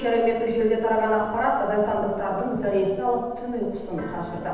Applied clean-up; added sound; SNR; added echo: none; Keyboard (musical); 17 dB; reverberation time 1.1 s.